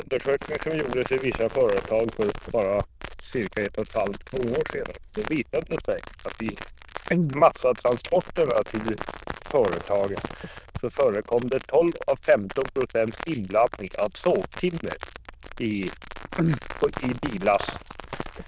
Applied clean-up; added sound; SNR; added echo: neural diffusion model UNIVERSE++.